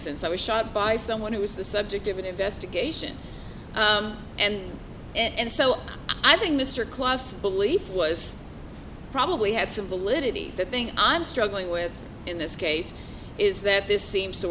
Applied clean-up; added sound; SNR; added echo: none; none; none; none.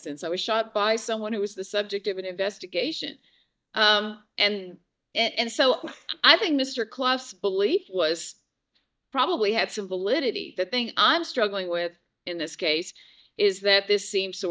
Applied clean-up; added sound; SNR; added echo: neural mask model DeepFilterNet 3.